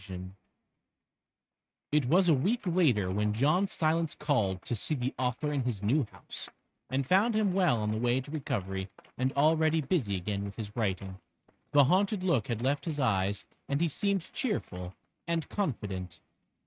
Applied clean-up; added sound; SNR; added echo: neural mask model RNNoise.